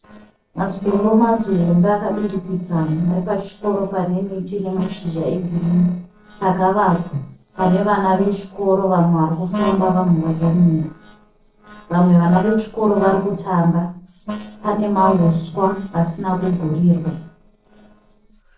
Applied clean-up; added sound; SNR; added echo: neural separator model SepFormer DNS4.